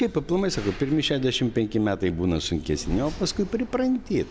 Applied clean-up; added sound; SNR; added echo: none; none; none; none.